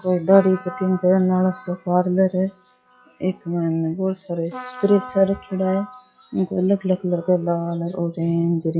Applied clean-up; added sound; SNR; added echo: classical method WPE with log-MMSE.